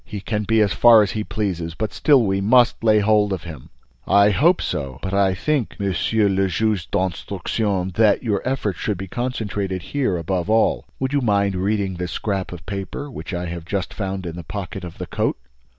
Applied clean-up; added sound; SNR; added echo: none; none; none; none.